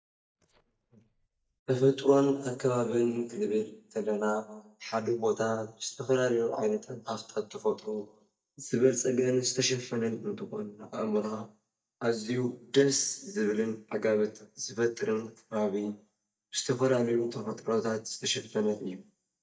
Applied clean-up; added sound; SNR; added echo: neural mask model DeepFilterNet 3.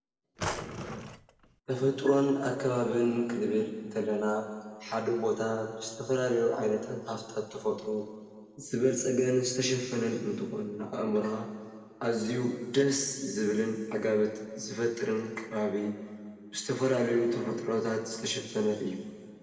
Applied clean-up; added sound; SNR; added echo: none; Drawer open or close; 7 dB; reverberation time 2.0 s.